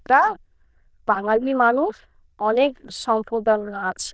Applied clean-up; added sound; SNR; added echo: neural diffusion model UNIVERSE++.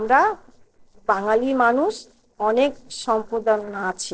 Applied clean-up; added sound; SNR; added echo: neural separator model SepFormer DNS4.